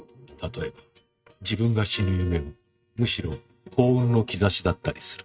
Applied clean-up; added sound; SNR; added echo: neural mask model RNNoise.